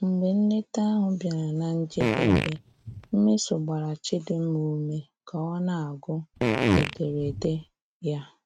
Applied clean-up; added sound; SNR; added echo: neural mask model RNNoise.